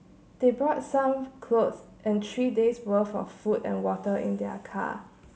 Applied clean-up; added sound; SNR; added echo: none; none; none; none.